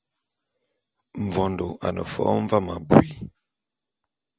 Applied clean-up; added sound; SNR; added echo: none; none; none; none.